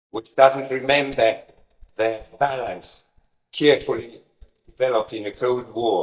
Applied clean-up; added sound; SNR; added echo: neural mask model DeepFilterNet 3.